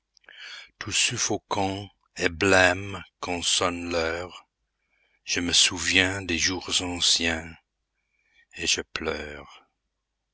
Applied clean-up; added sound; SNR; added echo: none; none; none; none.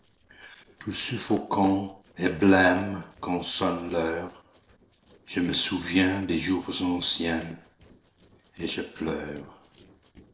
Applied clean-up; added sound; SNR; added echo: neural separator model SepFormer DNS4.